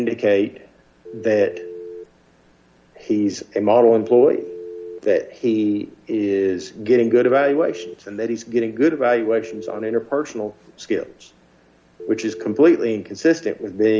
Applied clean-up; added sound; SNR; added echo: none; Telephone; 17 dB; none.